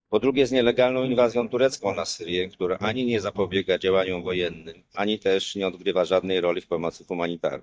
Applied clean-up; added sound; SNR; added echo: neural mask model DeepFilterNet 3.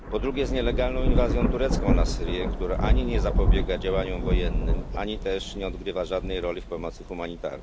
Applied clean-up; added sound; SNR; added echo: none; Thunder / Rain; -4 dB; none.